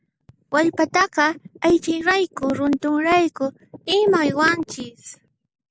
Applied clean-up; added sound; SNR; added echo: none; none; none; none.